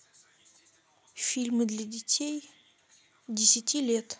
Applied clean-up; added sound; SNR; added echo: none; none; none; none.